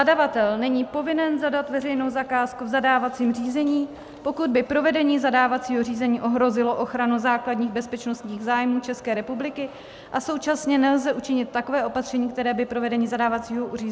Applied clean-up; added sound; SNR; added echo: none; none; none; none.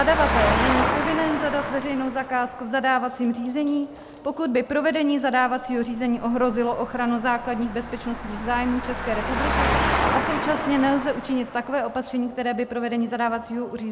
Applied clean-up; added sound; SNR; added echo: none; Engine; 4 dB; none.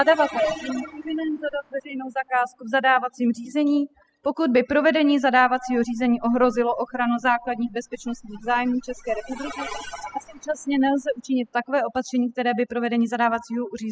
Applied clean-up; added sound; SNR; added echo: classical method spectral subtraction.